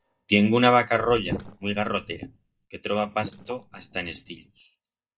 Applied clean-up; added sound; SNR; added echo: neural mask model DeepFilterNet 3.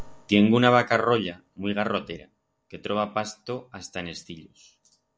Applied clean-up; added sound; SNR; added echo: none; none; none; none.